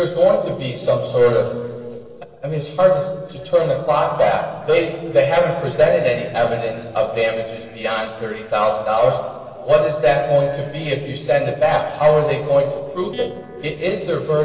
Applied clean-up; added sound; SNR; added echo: neural separator model SepFormer DNS4.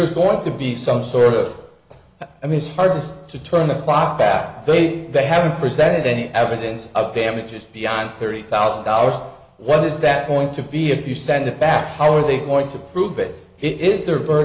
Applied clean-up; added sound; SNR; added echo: none; none; none; none.